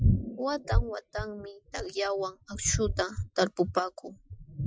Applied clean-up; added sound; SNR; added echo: classical method Wiener filter.